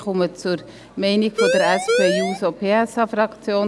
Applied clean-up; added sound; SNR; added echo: none; Siren; -2 dB; none.